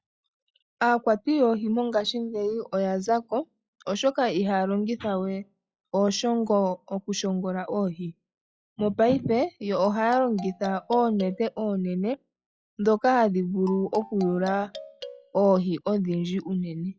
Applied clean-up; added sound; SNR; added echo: classical method log-MMSE.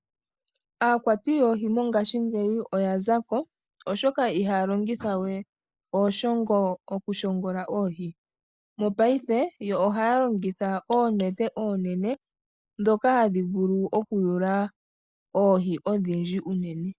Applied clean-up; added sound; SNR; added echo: neural mask model Resemble Enhance denoiser.